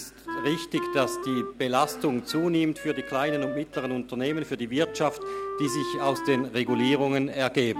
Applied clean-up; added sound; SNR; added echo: none; Wind instrument, woodwind instrument; 8 dB; none.